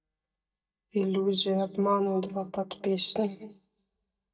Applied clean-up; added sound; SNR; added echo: neural mask model DeepFilterNet 3.